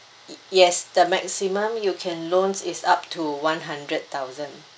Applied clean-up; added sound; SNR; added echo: none; none; none; none.